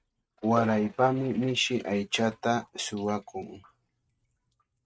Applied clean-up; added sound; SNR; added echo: neural mask model RNNoise.